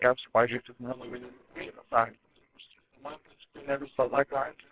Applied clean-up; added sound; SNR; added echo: neural separator model SepFormer WHAMR!.